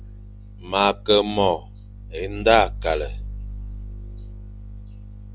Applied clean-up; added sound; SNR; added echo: none; none; none; none.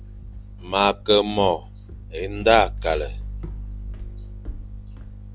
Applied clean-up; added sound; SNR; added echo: none; Walk, footsteps; 18 dB; none.